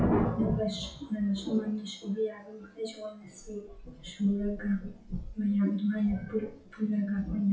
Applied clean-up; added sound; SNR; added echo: classical method WPE with log-MMSE.